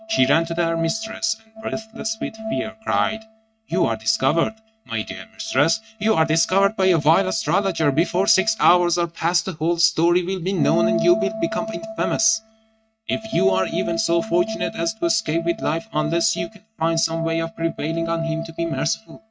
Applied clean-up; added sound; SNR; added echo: neural mask model RNNoise.